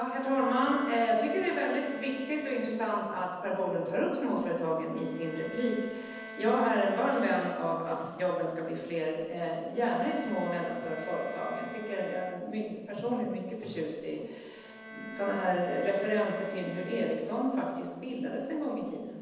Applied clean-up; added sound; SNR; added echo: none; Bowed string instrument; 16 dB; reverberation time 1.1 s.